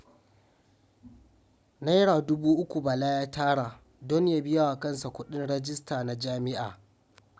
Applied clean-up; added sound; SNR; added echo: none; none; none; none.